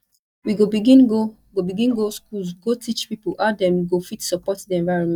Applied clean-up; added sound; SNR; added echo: neural mask model DeepFilterNet 3.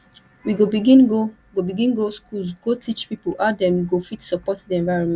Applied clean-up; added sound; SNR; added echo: none; none; none; none.